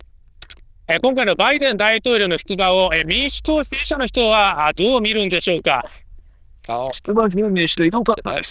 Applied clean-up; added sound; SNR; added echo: neural diffusion model UNIVERSE++.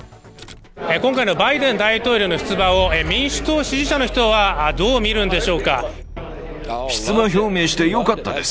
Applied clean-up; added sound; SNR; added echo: none; Rattle / Engine starting / Car; 11 dB; none.